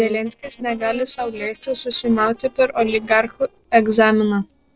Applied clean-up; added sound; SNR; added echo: neural separator model SepFormer DNS4.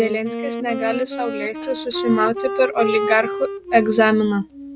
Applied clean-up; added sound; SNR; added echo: none; Wind instrument, woodwind instrument; 6 dB; none.